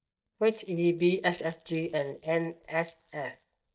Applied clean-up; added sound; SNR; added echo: neural mask model DeepFilterNet 3.